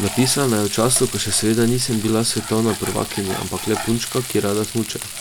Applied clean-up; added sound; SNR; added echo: none; Frying (food); 9 dB; none.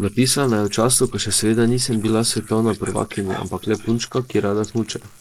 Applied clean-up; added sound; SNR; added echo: neural mask model Resemble Enhance denoiser.